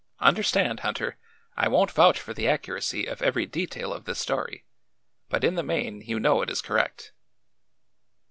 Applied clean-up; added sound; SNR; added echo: none; none; none; none.